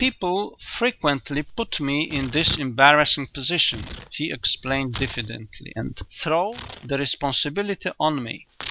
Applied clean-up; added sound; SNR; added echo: none; Tearing; 16 dB; none.